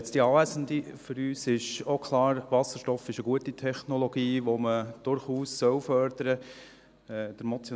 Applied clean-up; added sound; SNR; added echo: none; none; none; none.